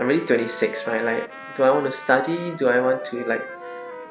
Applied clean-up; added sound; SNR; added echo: none; Wind instrument, woodwind instrument + Trumpet; 13 dB; none.